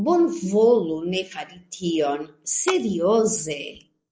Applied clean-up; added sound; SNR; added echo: neural mask model Resemble Enhance denoiser.